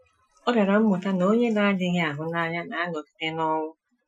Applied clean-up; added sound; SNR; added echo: classical method Wiener filter.